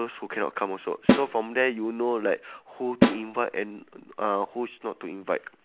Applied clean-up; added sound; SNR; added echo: none; Snare drum; -2 dB; none.